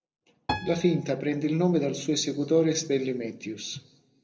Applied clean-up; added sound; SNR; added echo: none; Piano; 13 dB; reverberation time 0.9 s.